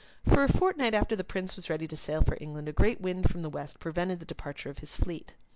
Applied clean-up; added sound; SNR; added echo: none; none; none; none.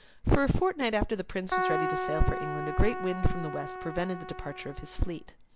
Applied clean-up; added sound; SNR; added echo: none; Keyboard (musical); 5 dB; none.